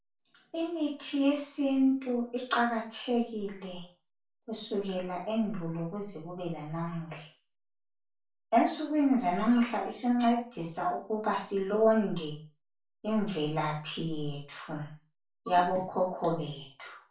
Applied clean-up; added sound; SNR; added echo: none; none; none; reverberation time 0.3 s.